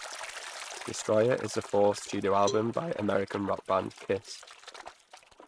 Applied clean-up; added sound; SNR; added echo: neural mask model RNNoise.